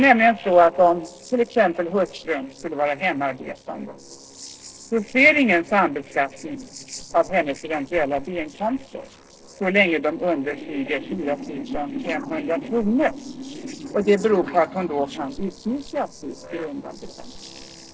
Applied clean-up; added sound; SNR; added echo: neural separator model SepFormer DNS4.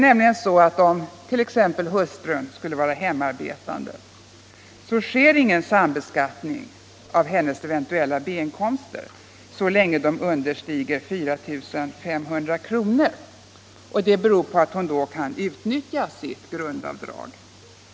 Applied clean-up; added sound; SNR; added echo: none; none; none; none.